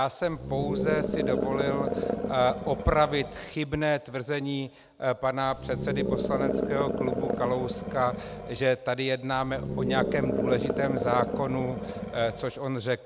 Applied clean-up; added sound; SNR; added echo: none; Animal; 2 dB; none.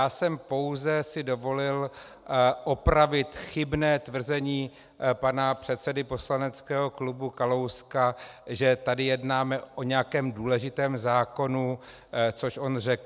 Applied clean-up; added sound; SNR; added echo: none; none; none; none.